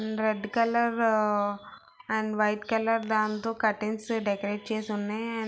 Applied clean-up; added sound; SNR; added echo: none; none; none; none.